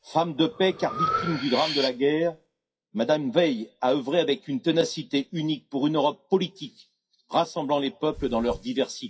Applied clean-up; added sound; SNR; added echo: classical method WPE with log-MMSE.